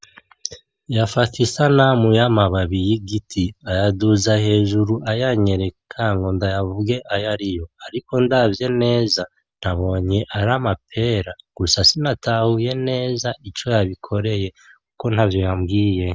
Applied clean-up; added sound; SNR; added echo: none; none; none; none.